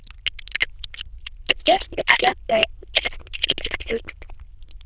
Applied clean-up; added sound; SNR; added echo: neural diffusion model UNIVERSE++.